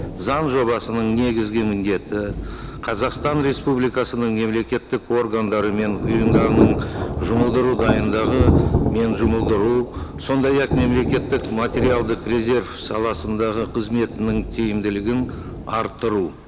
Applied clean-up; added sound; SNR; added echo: none; Thunder / Rain; 3 dB; none.